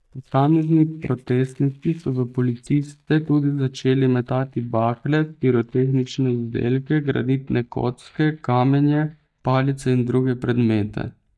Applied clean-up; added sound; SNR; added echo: neural mask model DeepFilterNet 3.